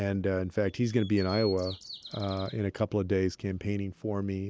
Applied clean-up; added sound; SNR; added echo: none; Bird vocalization, bird call, bird song; 16 dB; none.